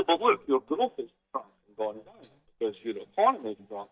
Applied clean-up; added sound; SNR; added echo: neural mask model DeepFilterNet 3.